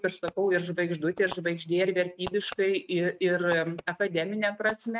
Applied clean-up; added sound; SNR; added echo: neural mask model RNNoise.